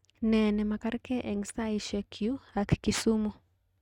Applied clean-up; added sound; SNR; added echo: neural mask model RNNoise.